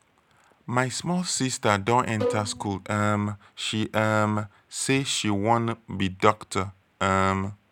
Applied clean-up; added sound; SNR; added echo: none; Bowed string instrument; 6 dB; none.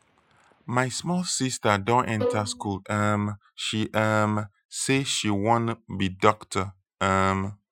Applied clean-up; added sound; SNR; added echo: classical method Wiener filter.